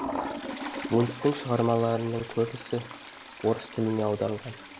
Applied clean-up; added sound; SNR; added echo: none; Toilet flush; 9 dB; none.